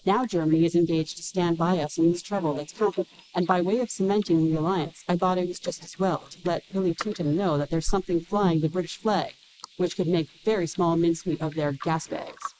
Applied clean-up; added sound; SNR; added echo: neural mask model Resemble Enhance denoiser.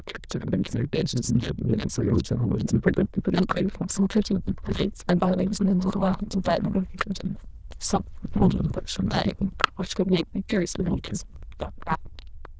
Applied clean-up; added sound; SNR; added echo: neural diffusion model UNIVERSE++.